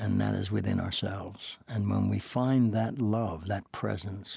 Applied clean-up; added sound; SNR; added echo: none; none; none; none.